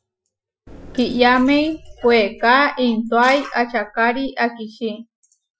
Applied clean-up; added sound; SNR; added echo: classical method Wiener filter.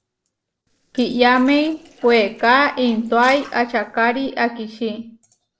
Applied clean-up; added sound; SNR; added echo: neural separator model SepFormer DNS4.